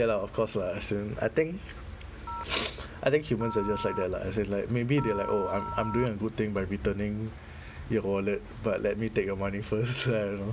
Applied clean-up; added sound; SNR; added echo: none; Telephone; 10 dB; none.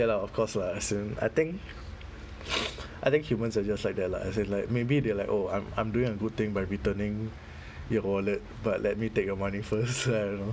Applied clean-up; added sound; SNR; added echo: none; none; none; none.